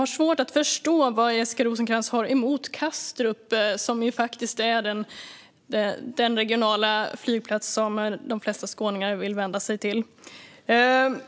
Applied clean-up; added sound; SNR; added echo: none; none; none; none.